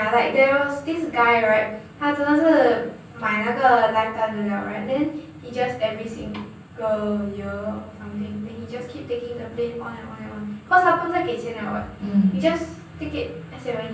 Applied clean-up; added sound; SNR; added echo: none; none; none; reverberation time 0.6 s.